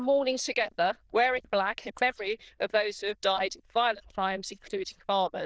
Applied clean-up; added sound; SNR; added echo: neural diffusion model UNIVERSE++.